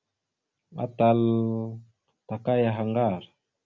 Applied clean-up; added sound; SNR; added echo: none; none; none; none.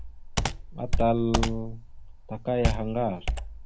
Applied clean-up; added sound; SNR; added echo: none; Computer keyboard; 0 dB; none.